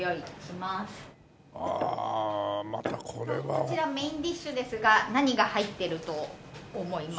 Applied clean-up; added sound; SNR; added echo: none; none; none; none.